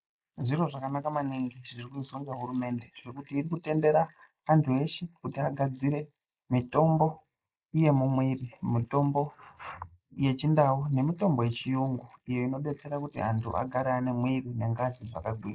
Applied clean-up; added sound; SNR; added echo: neural mask model Resemble Enhance denoiser.